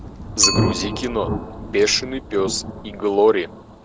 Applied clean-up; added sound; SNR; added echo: none; Bicycle + Thunder; 4 dB; none.